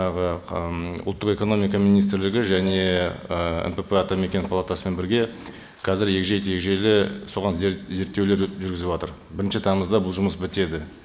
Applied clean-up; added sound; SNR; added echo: neural mask model Resemble Enhance denoiser.